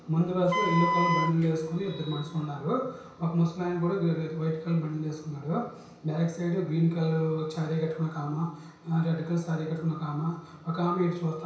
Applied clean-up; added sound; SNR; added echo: none; Wind instrument, woodwind instrument; 1 dB; reverberation time 0.6 s.